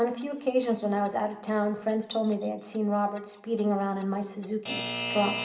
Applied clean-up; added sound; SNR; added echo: none; Alarm / Clock; 11 dB; reverberation time 0.8 s.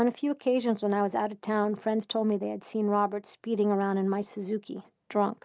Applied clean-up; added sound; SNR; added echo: none; none; none; none.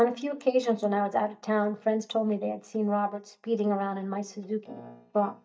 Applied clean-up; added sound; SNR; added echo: neural mask model DeepFilterNet 3.